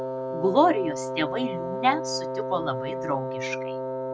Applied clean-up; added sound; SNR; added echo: none; Wind instrument, woodwind instrument; 3 dB; none.